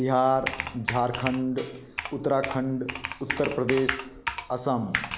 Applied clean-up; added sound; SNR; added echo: none; Computer keyboard + Tambourine; 7 dB; none.